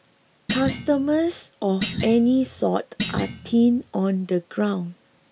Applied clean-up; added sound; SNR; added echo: none; Thump, thud; 8 dB; none.